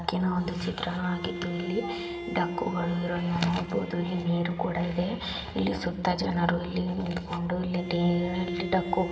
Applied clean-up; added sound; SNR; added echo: none; Bowed string instrument; 12 dB; reverberation time 1.9 s.